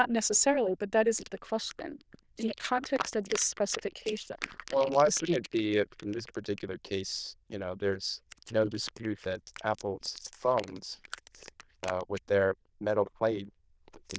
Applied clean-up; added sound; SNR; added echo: neural diffusion model UNIVERSE++.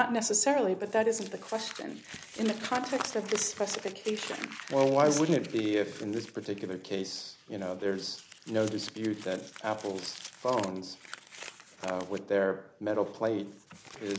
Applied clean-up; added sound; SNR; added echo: none; Crumpling, crinkling; 15 dB; none.